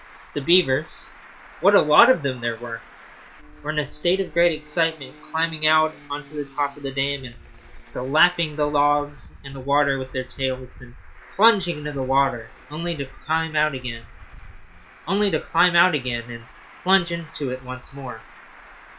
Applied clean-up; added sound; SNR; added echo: none; Traffic noise, roadway noise; 19 dB; none.